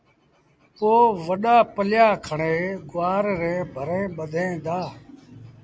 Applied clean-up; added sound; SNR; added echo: none; none; none; none.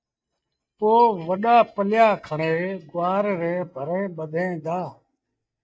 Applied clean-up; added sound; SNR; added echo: neural mask model DeepFilterNet 3.